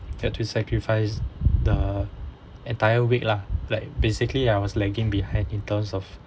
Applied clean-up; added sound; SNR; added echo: none; none; none; none.